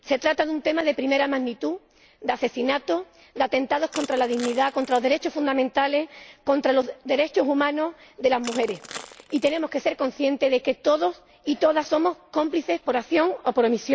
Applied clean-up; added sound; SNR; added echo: none; Crushing; 18 dB; none.